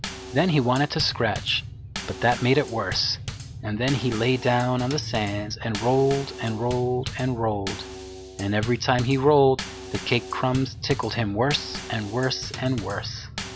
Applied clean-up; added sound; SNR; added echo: none; Bass drum / Snare drum / Drum kit; 11 dB; none.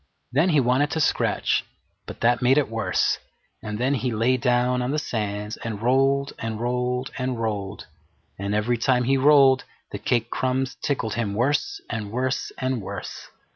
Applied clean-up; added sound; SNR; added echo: none; none; none; none.